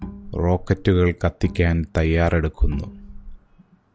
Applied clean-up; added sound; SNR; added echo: none; Bowed string instrument; 19 dB; none.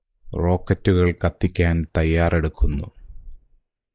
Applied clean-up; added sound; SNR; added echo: neural mask model Resemble Enhance denoiser.